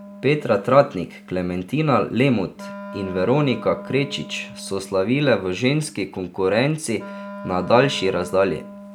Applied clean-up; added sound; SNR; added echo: none; Wind instrument, woodwind instrument; 17 dB; none.